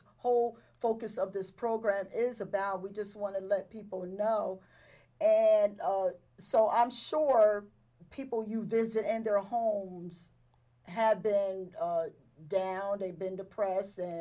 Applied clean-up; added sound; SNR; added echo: none; none; none; none.